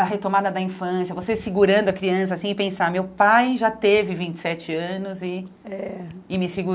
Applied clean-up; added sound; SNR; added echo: none; none; none; none.